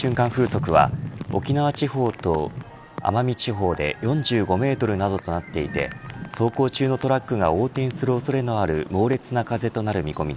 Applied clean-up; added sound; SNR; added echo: none; none; none; none.